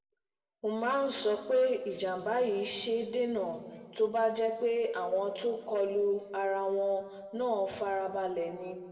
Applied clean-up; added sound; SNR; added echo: none; none; none; reverberation time 1.6 s.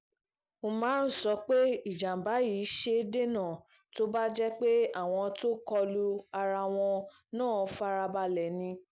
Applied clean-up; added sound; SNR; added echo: none; none; none; none.